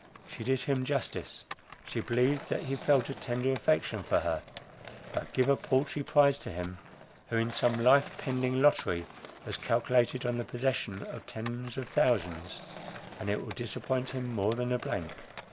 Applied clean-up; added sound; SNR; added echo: none; Skateboard; 16 dB; none.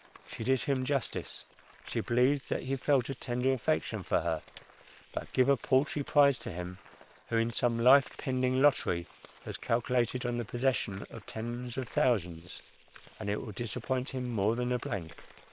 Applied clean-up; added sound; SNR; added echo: neural separator model SepFormer WHAM!.